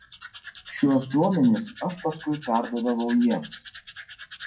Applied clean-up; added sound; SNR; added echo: classical method WPE with log-MMSE.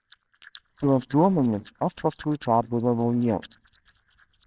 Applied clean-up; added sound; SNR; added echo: neural separator model SepFormer WHAMR!.